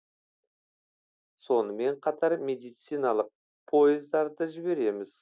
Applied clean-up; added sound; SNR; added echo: none; none; none; none.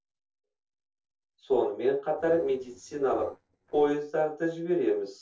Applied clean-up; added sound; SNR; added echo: neural separator model SepFormer DNS4.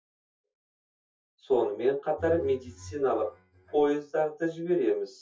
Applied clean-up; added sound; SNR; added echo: classical method WPE with log-MMSE.